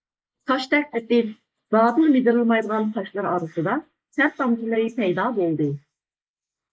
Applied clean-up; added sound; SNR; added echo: neural mask model Resemble Enhance denoiser.